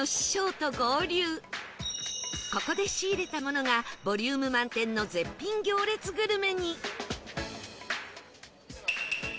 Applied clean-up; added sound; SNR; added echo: none; none; none; none.